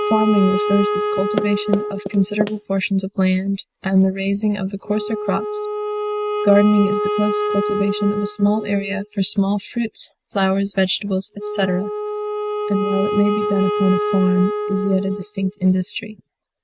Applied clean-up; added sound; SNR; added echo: neural mask model RNNoise.